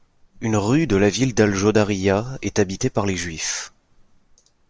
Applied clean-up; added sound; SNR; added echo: none; none; none; none.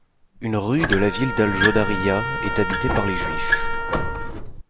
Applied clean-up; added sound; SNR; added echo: none; Trumpet + Squeak; 0 dB; none.